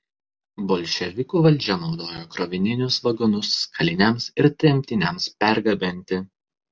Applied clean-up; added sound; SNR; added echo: none; none; none; none.